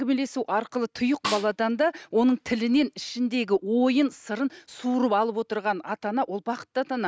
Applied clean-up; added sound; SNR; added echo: neural mask model RNNoise.